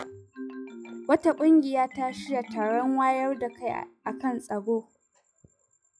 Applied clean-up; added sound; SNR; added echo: classical method log-MMSE.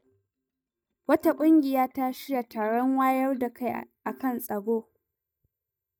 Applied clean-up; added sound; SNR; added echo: neural mask model DeepFilterNet 3.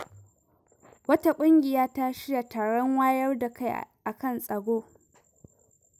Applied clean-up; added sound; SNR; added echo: none; none; none; none.